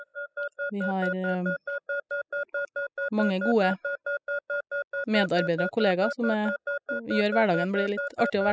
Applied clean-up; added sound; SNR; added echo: classical method spectral subtraction.